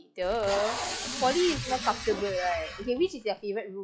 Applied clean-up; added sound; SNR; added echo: classical method log-MMSE.